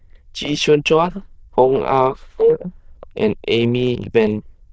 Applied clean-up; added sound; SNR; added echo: neural diffusion model UNIVERSE++.